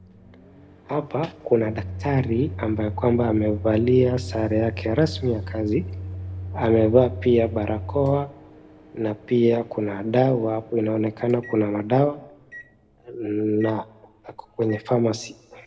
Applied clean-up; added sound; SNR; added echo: none; Microwave oven; 12 dB; reverberation time 1.1 s.